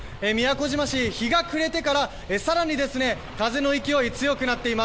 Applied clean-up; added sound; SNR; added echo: none; Fire; 17 dB; none.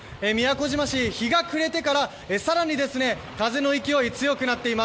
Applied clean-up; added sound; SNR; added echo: none; none; none; none.